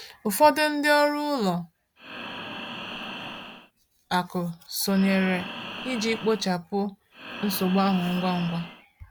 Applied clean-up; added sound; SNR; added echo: none; Breathing; 11 dB; none.